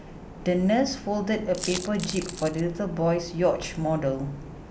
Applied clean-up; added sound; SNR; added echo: none; Coin (dropping); 10 dB; none.